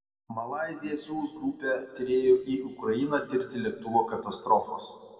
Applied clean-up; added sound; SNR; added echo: none; none; none; reverberation time 1.6 s.